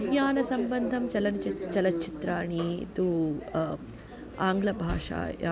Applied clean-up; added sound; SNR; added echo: none; none; none; none.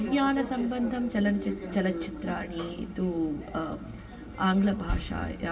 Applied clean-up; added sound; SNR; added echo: none; none; none; reverberation time 1.7 s.